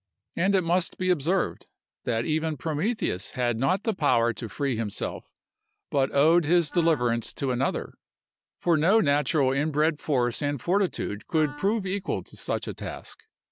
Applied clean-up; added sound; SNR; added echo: none; Wind instrument, woodwind instrument; 19 dB; none.